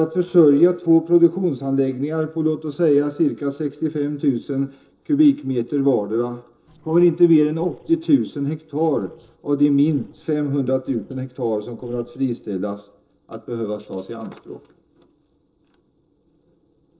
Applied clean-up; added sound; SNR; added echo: neural separator model SepFormer DNS4.